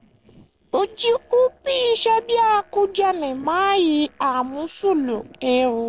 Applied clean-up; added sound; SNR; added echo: neural separator model SepFormer DNS4.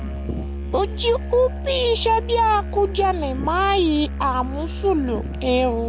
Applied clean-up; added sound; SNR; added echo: none; Musical instrument; 7 dB; none.